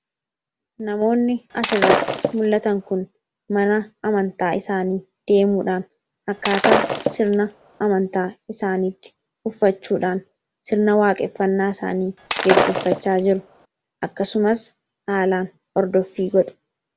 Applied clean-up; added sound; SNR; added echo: none; Shatter; 1 dB; none.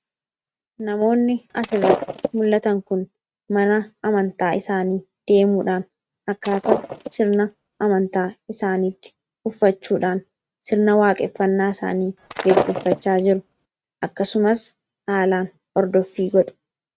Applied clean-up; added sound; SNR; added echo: neural mask model RNNoise.